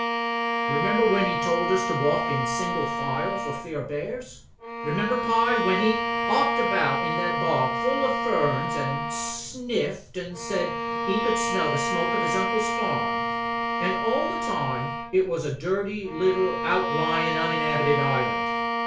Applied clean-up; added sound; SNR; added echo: none; Bowed string instrument; 0 dB; reverberation time 0.2 s.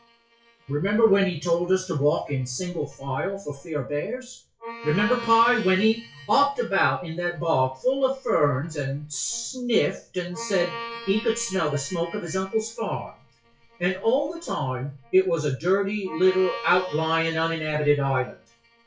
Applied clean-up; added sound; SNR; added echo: classical method WPE with log-MMSE.